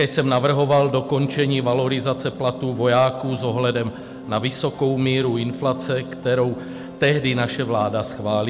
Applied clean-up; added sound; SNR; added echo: none; Piano; 14 dB; none.